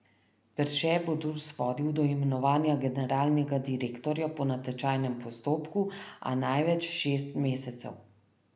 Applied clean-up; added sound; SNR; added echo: none; none; none; none.